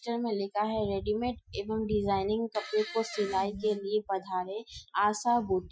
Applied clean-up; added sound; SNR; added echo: classical method Wiener filter.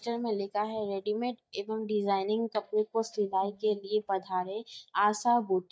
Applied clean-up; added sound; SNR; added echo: neural mask model DeepFilterNet 3.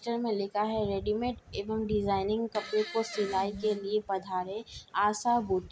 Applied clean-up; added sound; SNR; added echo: none; Fart; 11 dB; none.